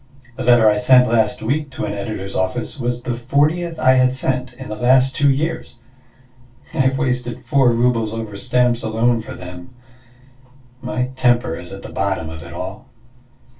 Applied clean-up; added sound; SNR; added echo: none; none; none; reverberation time 0.2 s.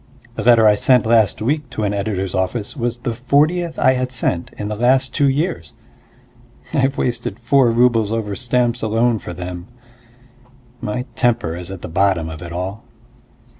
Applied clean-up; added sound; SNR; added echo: none; none; none; none.